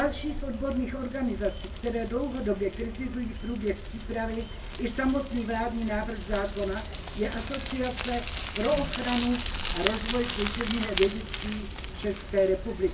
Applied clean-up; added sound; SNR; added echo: none; Bicycle; 5 dB; reverberation time 0.2 s.